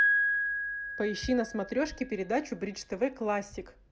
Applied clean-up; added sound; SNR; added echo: none; Piano; 1 dB; none.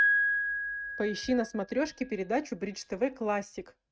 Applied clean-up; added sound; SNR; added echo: neural mask model RNNoise.